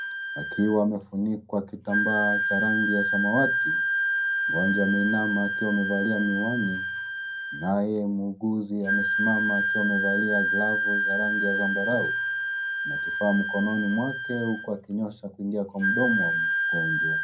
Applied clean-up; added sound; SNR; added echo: none; Wind instrument, woodwind instrument; -1 dB; reverberation time 0.2 s.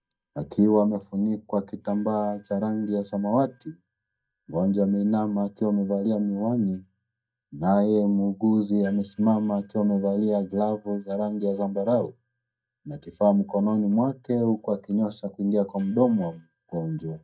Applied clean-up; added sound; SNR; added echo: neural mask model DeepFilterNet 3.